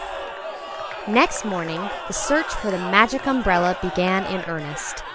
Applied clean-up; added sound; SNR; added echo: none; Crowd / Cheering; 8 dB; none.